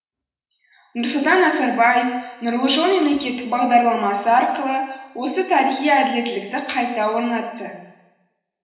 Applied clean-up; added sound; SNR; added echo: none; none; none; reverberation time 1.0 s.